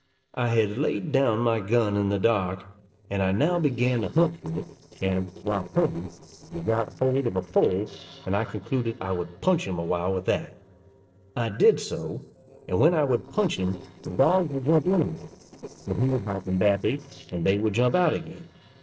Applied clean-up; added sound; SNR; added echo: neural separator model SepFormer DNS4.